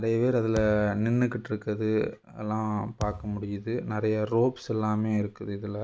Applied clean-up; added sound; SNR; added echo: none; Thump, thud; 13 dB; none.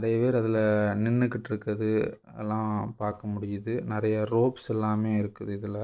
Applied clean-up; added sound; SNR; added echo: neural separator model SepFormer DNS4.